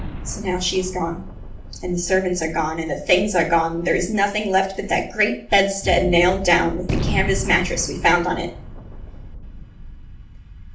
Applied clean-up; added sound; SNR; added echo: none; Gunshot, gunfire; 9 dB; reverberation time 0.4 s.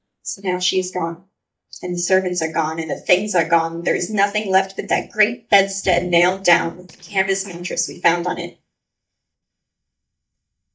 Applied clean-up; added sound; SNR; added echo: neural mask model DeepFilterNet 3.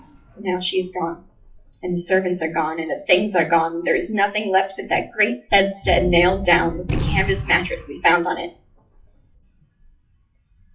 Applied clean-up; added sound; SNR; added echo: classical method WPE with log-MMSE.